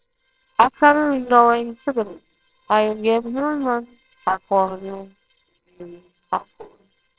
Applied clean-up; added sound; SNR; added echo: neural separator model SepFormer WHAMR!.